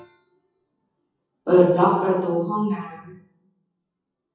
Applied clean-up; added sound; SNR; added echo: classical method WPE with log-MMSE.